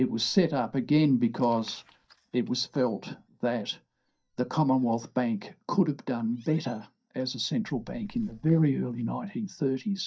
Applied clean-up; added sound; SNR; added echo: neural mask model DeepFilterNet 3.